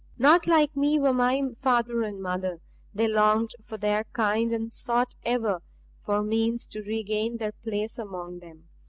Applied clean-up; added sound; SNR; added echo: none; none; none; none.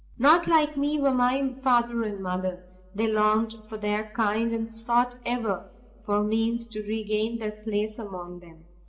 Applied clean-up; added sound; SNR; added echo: none; none; none; reverberation time 0.8 s.